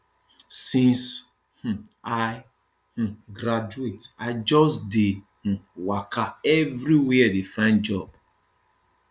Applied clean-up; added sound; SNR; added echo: none; none; none; none.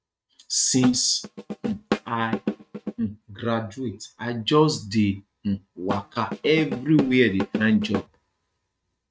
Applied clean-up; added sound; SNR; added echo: neural mask model RNNoise.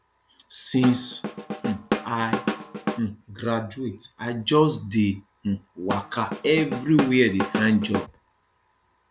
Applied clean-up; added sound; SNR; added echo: none; Drum / Drum kit; 5 dB; none.